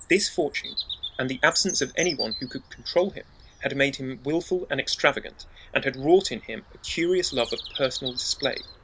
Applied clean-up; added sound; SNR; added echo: none; Bird vocalization, bird call, bird song; 12 dB; none.